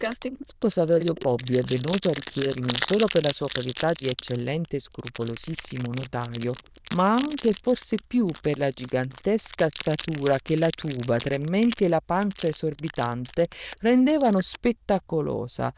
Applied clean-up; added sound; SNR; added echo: neural diffusion model UNIVERSE++.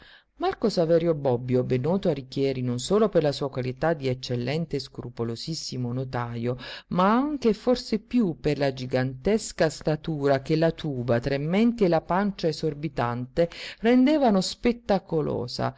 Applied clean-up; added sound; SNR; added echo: none; none; none; none.